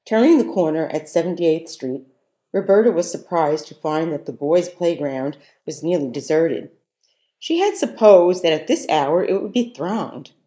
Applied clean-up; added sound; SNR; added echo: neural mask model Resemble Enhance denoiser.